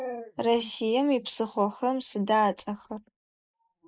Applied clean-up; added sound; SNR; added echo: neural mask model Resemble Enhance denoiser.